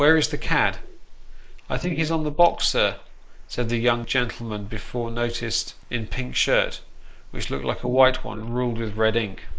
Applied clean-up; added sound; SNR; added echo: neural mask model Resemble Enhance denoiser.